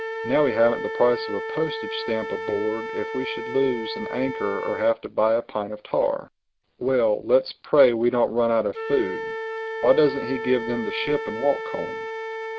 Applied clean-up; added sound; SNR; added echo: none; Wind instrument, woodwind instrument; 8 dB; none.